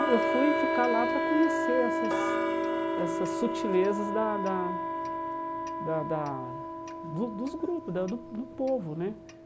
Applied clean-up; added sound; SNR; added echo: none; Tick-tock + Wind instrument, woodwind instrument; -1 dB; none.